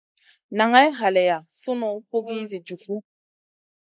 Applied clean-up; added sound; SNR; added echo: neural mask model Resemble Enhance denoiser.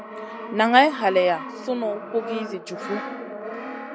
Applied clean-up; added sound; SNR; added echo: none; Brass instrument; 10 dB; none.